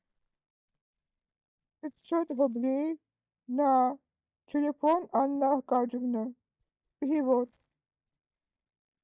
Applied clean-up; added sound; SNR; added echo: neural mask model DeepFilterNet 3.